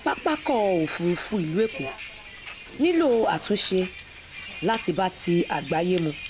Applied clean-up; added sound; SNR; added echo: none; Bus; 14 dB; none.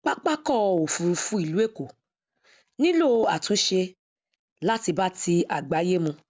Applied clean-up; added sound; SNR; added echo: none; none; none; none.